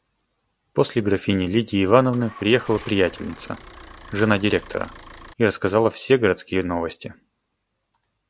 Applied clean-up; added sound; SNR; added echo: none; Idling / Engine starting / Motor vehicle (road); 19 dB; none.